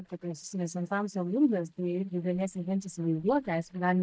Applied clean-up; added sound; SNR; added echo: neural mask model DeepFilterNet 3.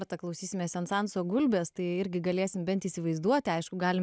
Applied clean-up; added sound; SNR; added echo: none; none; none; none.